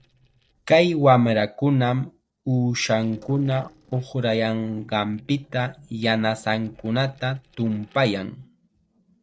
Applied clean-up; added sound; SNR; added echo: neural separator model SepFormer DNS4.